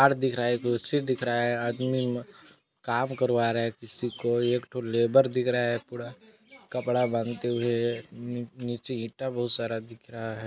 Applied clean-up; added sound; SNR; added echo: none; none; none; none.